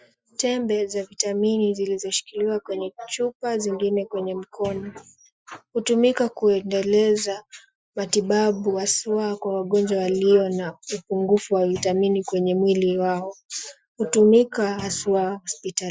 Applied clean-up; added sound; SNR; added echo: classical method Wiener filter.